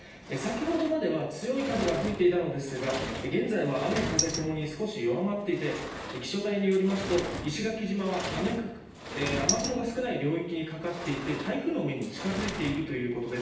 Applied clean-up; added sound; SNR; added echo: none; Sliding door; 8 dB; reverberation time 0.9 s.